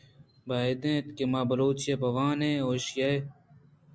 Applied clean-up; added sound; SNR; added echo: none; none; none; none.